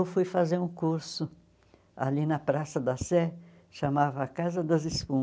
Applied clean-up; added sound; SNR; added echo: none; none; none; none.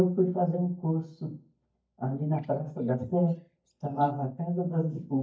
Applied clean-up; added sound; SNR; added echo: neural mask model DeepFilterNet 3.